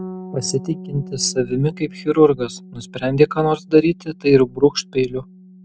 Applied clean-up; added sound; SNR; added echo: none; Bass guitar; 18 dB; none.